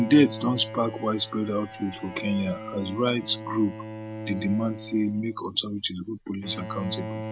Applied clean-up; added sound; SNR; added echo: none; Bowed string instrument; 13 dB; none.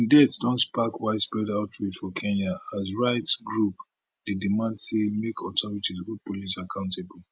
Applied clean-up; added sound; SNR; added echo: none; none; none; none.